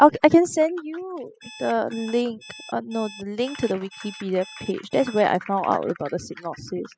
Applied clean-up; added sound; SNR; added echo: classical method spectral subtraction.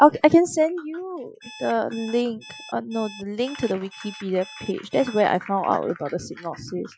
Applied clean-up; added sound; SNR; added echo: classical method Wiener filter.